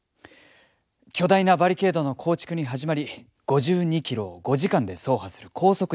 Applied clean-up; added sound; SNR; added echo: none; none; none; none.